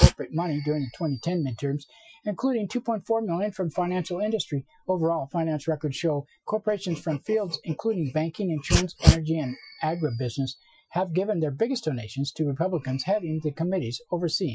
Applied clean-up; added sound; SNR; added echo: classical method Wiener filter.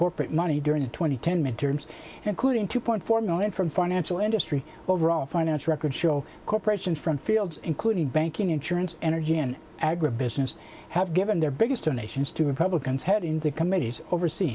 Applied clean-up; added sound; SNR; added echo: none; none; none; none.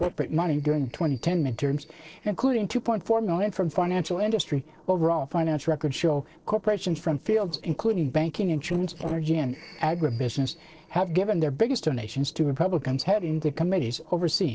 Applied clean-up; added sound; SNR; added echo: neural separator model SepFormer DNS4.